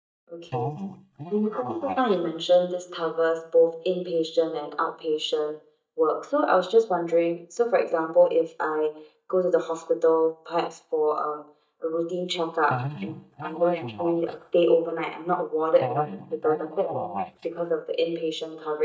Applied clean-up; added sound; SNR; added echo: neural mask model DeepFilterNet 3.